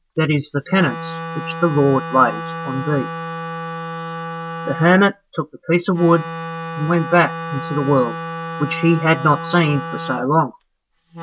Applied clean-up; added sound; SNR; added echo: none; Wind instrument, woodwind instrument; 9 dB; none.